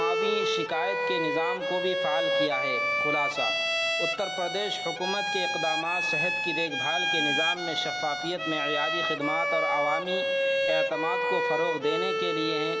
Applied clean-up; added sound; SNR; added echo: none; Bowed string instrument; -4 dB; none.